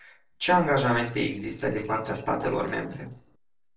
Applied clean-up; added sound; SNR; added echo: neural separator model SepFormer DNS4.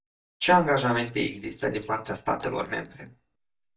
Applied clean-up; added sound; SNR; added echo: neural mask model DeepFilterNet 3.